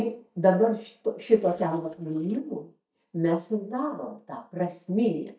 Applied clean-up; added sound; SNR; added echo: neural mask model DeepFilterNet 3.